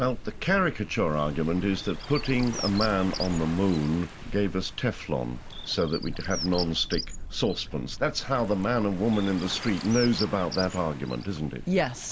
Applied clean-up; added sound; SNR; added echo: none; Waves, surf + Bird; 9 dB; none.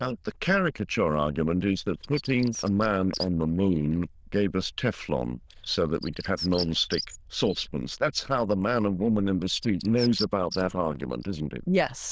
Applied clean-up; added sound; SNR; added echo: neural diffusion model UNIVERSE++.